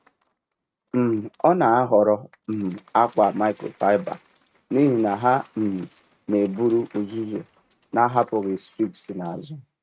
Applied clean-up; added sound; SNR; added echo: neural mask model RNNoise.